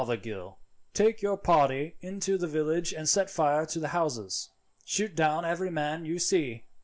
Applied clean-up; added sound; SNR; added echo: none; Cricket / Frog; 19 dB; none.